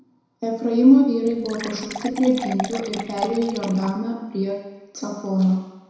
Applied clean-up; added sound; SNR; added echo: none; Fill (with liquid) / Water; 11 dB; reverberation time 1.0 s.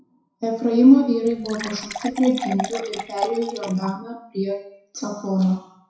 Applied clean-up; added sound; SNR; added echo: classical method WPE with log-MMSE.